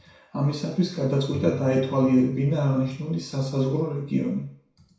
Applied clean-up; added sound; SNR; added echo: none; Bowed string instrument; 20 dB; reverberation time 0.6 s.